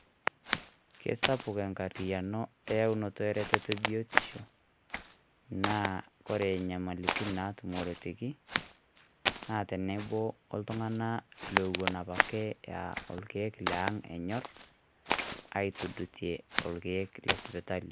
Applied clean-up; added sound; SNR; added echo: none; Walk, footsteps; 1 dB; none.